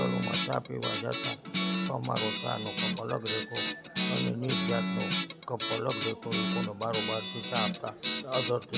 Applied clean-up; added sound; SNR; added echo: none; Guitar; -2 dB; none.